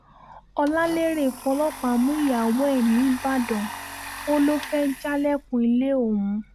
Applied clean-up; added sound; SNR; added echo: none; Domestic sounds, home sounds; 15 dB; none.